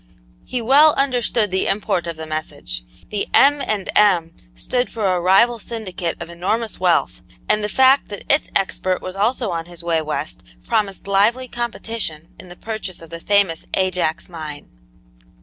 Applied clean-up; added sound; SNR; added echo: none; none; none; none.